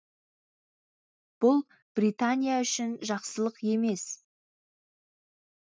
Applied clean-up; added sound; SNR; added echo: none; none; none; none.